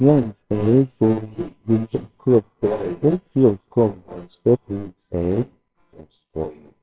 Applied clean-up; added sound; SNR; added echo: neural separator model SepFormer WHAMR!.